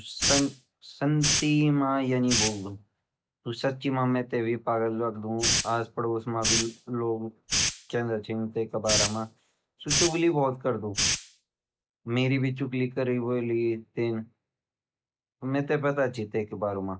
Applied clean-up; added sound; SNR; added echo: none; Hiss; 2 dB; none.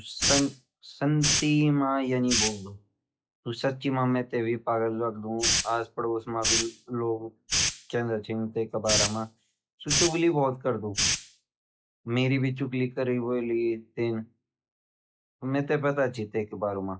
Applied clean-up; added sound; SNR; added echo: classical method log-MMSE.